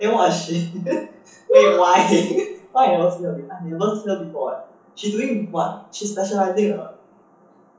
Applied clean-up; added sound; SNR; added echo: none; none; none; reverberation time 0.7 s.